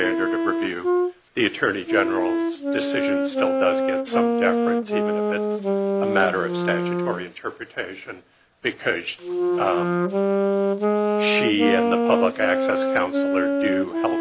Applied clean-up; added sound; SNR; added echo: none; Wind instrument, woodwind instrument; -3 dB; none.